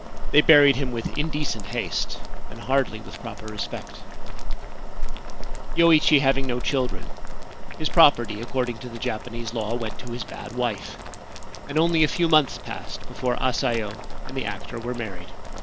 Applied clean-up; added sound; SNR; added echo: none; Boiling; -1 dB; none.